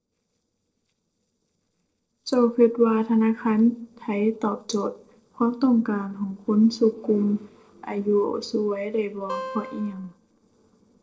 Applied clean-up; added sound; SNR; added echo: neural separator model SepFormer DNS4.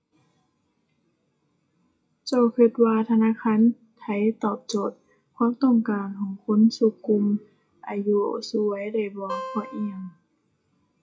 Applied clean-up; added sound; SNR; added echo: classical method WPE with log-MMSE.